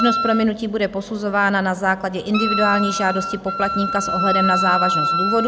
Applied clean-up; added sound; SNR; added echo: none; Wind instrument, woodwind instrument; 2 dB; none.